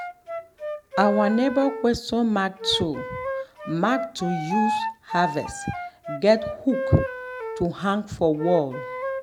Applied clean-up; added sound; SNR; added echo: none; Wind instrument, woodwind instrument; 6 dB; none.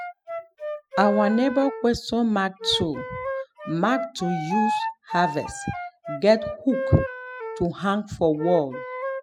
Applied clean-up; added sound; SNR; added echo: classical method spectral subtraction.